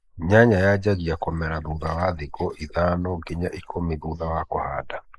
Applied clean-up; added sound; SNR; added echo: neural mask model Resemble Enhance denoiser.